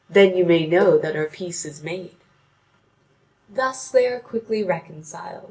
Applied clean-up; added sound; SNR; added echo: none; Cowbell; 13 dB; reverberation time 0.2 s.